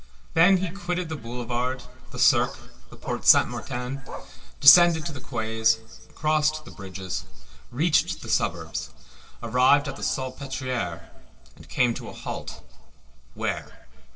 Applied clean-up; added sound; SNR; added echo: neural separator model SepFormer DNS4.